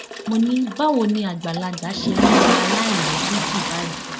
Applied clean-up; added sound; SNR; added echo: none; Toilet flush; 0 dB; none.